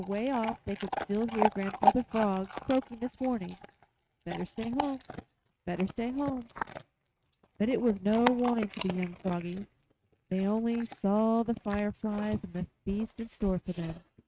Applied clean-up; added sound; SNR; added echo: neural mask model RNNoise.